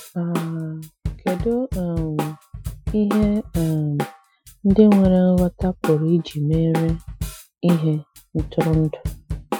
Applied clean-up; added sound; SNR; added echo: classical method Wiener filter.